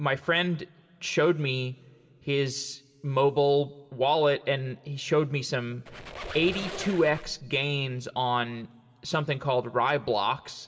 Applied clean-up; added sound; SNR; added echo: none; Squeak; 12 dB; reverberation time 0.2 s.